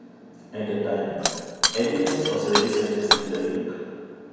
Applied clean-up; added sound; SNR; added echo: none; Shatter; 1 dB; reverberation time 1.9 s.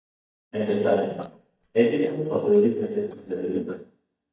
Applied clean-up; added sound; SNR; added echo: neural mask model DeepFilterNet 3.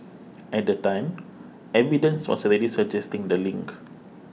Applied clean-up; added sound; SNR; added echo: none; none; none; none.